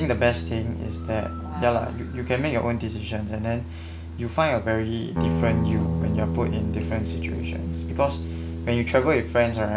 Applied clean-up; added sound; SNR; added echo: none; Guitar; 3 dB; none.